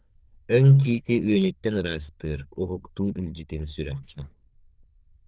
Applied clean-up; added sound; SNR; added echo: neural diffusion model UNIVERSE++.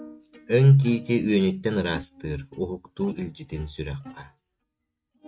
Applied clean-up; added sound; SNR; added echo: neural mask model RNNoise.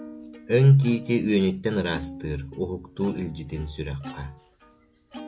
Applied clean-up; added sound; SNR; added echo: none; Plucked string instrument; 18 dB; none.